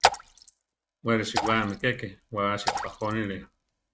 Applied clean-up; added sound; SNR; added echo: neural mask model RNNoise.